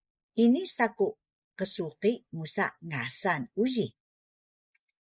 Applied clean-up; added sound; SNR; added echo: neural mask model Resemble Enhance denoiser.